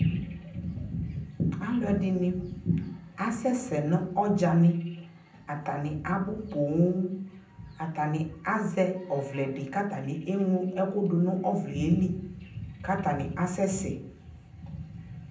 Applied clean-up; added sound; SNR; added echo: none; none; none; reverberation time 0.6 s.